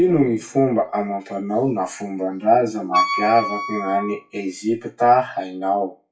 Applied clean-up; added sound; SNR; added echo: classical method WPE with log-MMSE.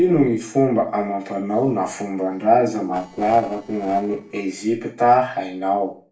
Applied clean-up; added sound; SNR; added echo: neural separator model SepFormer DNS4.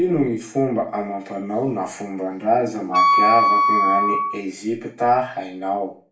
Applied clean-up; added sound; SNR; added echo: none; Wind instrument, woodwind instrument; -4 dB; reverberation time 0.3 s.